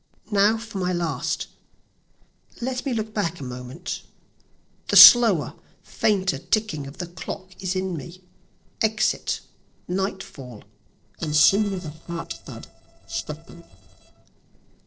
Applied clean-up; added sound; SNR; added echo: neural separator model SepFormer DNS4.